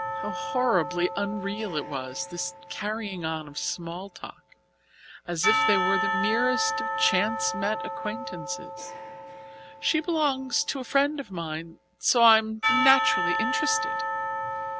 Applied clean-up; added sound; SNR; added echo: none; Church bell / Percussion; 2 dB; none.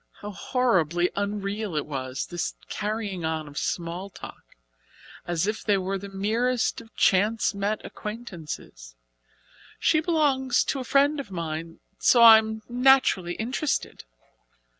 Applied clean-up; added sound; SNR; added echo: none; none; none; none.